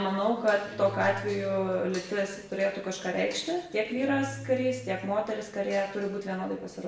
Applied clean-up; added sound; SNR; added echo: none; Guitar; 16 dB; reverberation time 0.8 s.